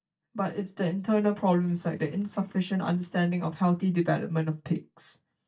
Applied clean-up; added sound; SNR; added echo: neural mask model DeepFilterNet 3.